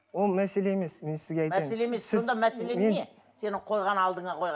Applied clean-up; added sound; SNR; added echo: none; none; none; none.